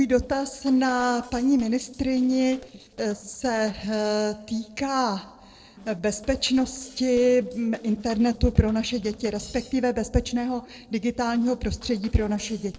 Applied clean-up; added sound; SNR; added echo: neural separator model SepFormer DNS4.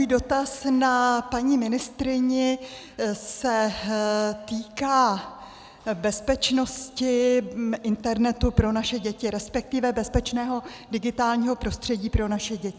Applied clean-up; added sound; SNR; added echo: none; none; none; none.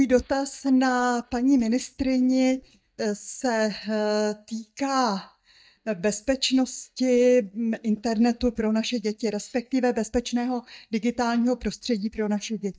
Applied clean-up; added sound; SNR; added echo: neural mask model DeepFilterNet 3.